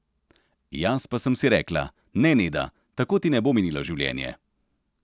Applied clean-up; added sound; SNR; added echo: none; none; none; none.